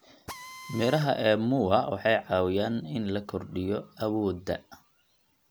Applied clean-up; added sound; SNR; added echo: none; Drill; 19 dB; none.